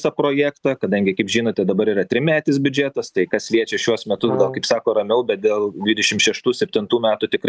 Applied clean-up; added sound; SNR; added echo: neural mask model RNNoise.